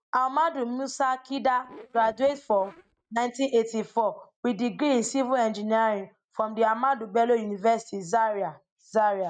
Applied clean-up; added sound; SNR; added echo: neural mask model RNNoise.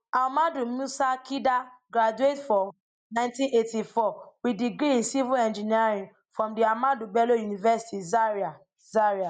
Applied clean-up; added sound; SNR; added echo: none; none; none; none.